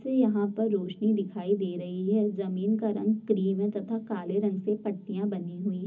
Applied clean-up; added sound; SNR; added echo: none; none; none; reverberation time 0.4 s.